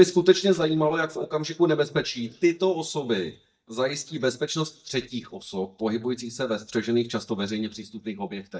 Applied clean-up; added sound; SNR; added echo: neural mask model DeepFilterNet 3.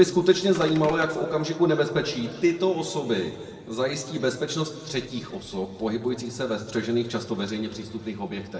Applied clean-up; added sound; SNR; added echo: none; Cupboard open or close / Door; 13 dB; reverberation time 2.0 s.